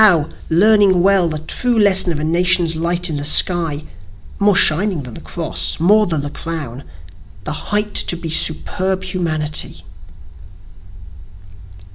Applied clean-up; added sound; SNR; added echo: none; none; none; none.